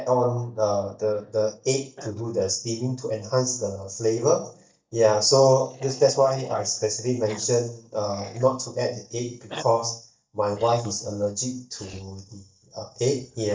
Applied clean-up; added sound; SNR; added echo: neural mask model DeepFilterNet 3.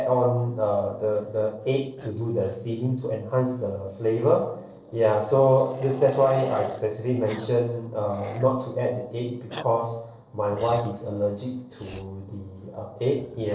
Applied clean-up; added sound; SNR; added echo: neural separator model SepFormer DNS4.